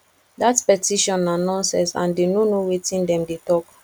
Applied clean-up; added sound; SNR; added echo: none; none; none; none.